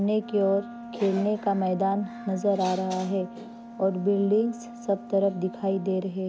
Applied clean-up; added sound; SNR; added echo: none; Wind instrument, woodwind instrument; 15 dB; none.